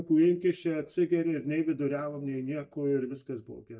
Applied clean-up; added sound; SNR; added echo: neural mask model DeepFilterNet 3.